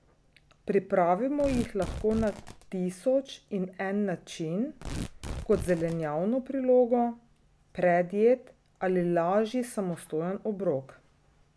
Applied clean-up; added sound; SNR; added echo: none; Tearing; 12 dB; none.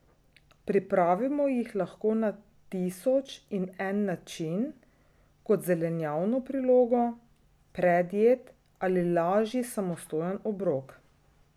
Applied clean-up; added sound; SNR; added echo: none; none; none; none.